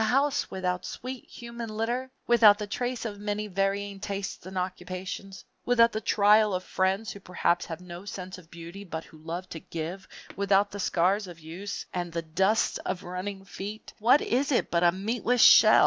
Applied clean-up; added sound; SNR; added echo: none; none; none; none.